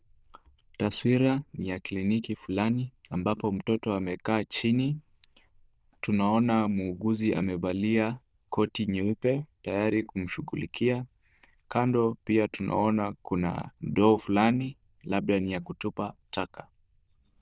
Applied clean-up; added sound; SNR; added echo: neural diffusion model UNIVERSE++.